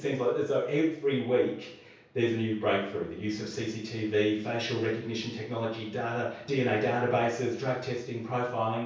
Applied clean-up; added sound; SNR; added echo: none; none; none; reverberation time 0.6 s.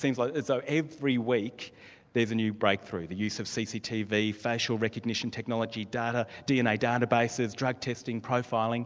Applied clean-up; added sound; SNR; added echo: none; none; none; none.